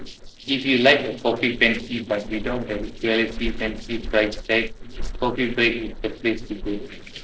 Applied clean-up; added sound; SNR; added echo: neural separator model SepFormer DNS4.